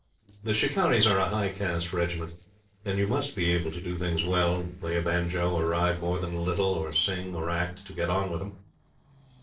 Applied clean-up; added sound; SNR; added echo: neural separator model SepFormer DNS4.